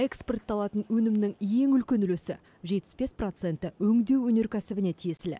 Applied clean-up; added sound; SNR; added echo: none; none; none; none.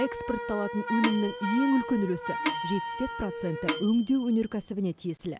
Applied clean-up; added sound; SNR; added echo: none; Wind instrument, woodwind instrument + Microwave oven / Bell; 5 dB; none.